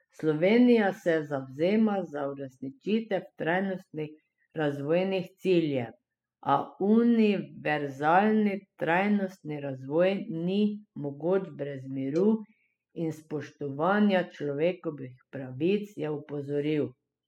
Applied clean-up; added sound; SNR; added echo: classical method spectral subtraction.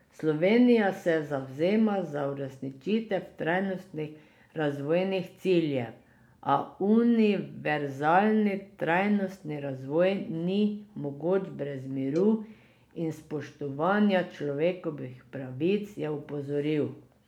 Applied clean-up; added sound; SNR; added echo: none; Cowbell; 17 dB; none.